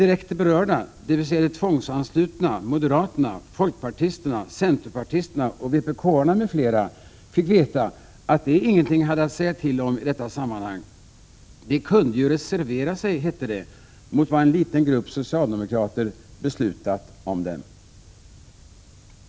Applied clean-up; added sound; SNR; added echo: none; none; none; none.